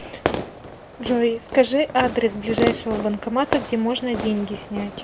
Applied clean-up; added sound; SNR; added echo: none; Fireworks; 8 dB; none.